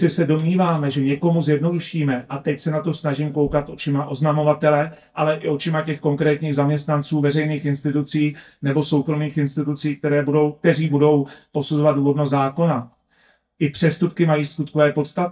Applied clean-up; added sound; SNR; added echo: neural mask model DeepFilterNet 3.